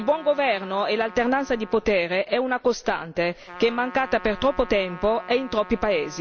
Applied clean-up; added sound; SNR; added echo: none; Trumpet; 18 dB; none.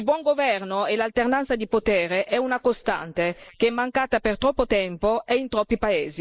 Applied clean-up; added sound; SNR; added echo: neural mask model Resemble Enhance denoiser.